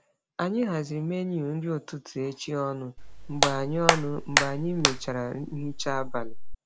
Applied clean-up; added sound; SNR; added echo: none; Hands; -2 dB; none.